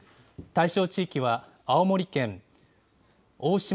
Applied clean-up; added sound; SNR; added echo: none; none; none; none.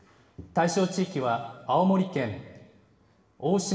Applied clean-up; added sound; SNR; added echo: none; none; none; reverberation time 1.1 s.